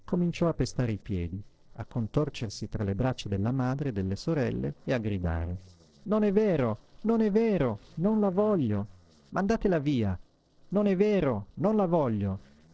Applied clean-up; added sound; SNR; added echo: neural separator model SepFormer DNS4.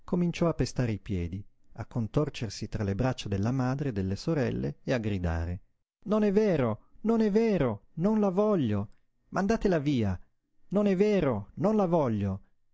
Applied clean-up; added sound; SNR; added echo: none; none; none; none.